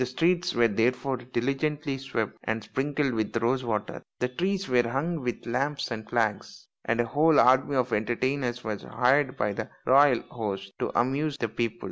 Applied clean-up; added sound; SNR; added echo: none; none; none; none.